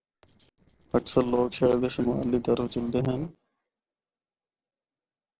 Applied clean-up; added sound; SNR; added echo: neural separator model SepFormer DNS4.